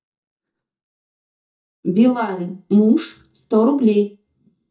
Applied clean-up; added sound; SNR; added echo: neural mask model DeepFilterNet 3.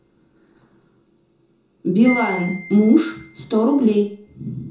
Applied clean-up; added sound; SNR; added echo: none; Wind chime; 16 dB; reverberation time 0.5 s.